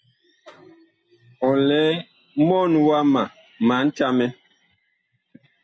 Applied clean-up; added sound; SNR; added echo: none; none; none; none.